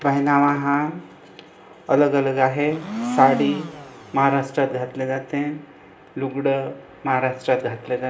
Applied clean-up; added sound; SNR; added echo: none; Domestic sounds, home sounds; 7 dB; reverberation time 0.8 s.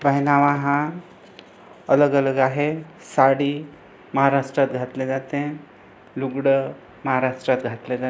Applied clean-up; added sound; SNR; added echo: none; none; none; none.